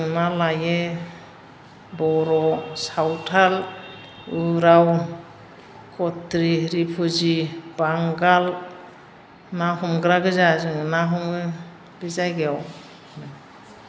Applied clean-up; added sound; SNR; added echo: none; none; none; none.